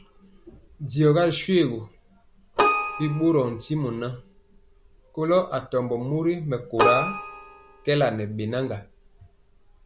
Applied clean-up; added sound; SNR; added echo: none; Keyboard (musical); 5 dB; none.